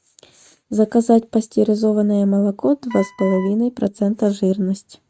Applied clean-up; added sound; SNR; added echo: neural mask model RNNoise.